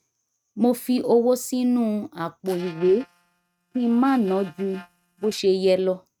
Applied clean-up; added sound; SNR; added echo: neural mask model RNNoise.